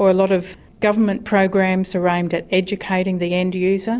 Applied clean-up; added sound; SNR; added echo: none; none; none; none.